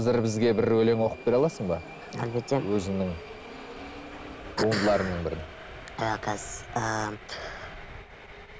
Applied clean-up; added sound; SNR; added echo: none; Subway, metro, underground; 14 dB; none.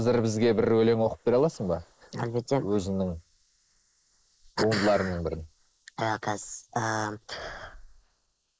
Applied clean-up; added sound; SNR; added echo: neural mask model Resemble Enhance denoiser.